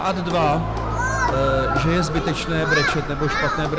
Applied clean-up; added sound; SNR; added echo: none; Human group actions + Bowed string instrument; 0 dB; none.